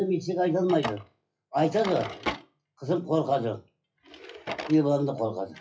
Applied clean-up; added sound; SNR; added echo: classical method WPE with log-MMSE.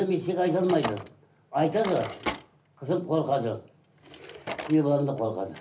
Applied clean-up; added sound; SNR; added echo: none; Drawer open or close; 13 dB; reverberation time 0.3 s.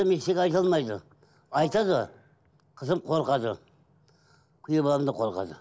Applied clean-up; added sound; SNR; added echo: none; none; none; none.